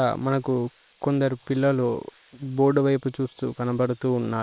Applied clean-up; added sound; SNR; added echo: neural separator model SepFormer WHAM!.